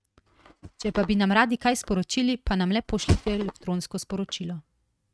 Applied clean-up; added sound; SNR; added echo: neural mask model RNNoise.